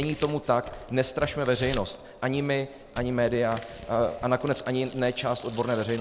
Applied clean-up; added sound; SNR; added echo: none; Tearing; 15 dB; none.